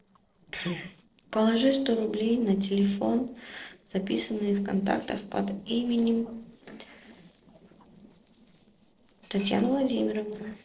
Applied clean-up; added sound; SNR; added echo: neural separator model SepFormer DNS4.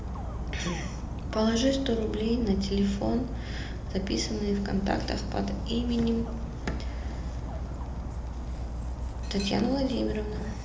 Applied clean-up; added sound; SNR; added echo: none; Dog; 3 dB; reverberation time 0.7 s.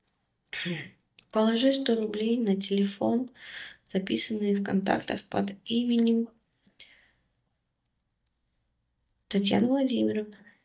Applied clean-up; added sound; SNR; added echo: neural mask model DeepFilterNet 3.